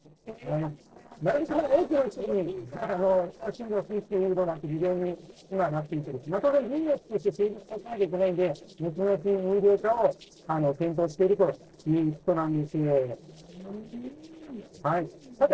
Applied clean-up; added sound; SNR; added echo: neural separator model SepFormer DNS4.